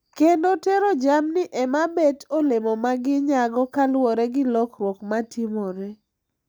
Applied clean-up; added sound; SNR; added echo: none; none; none; none.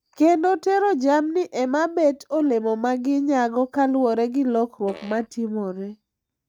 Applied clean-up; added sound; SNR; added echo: neural mask model RNNoise.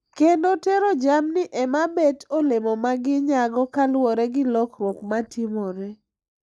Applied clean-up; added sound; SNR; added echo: neural mask model Resemble Enhance denoiser.